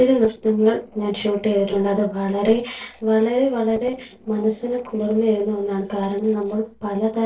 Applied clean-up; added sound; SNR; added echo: neural separator model SepFormer DNS4.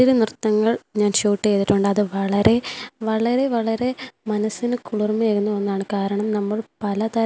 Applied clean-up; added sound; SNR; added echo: none; none; none; none.